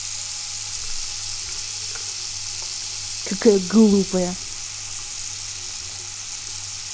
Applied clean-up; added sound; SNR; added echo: none; Sink (filling or washing) / Water tap, faucet; 5 dB; none.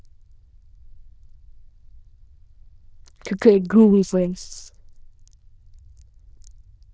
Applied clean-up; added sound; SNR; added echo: neural diffusion model UNIVERSE++.